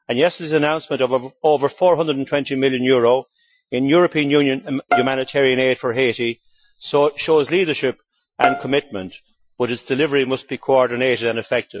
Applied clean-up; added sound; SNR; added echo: classical method Wiener filter.